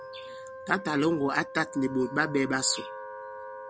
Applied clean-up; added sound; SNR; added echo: none; Wind instrument, woodwind instrument; 12 dB; none.